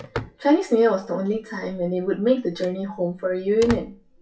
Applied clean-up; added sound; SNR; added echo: classical method WPE with log-MMSE.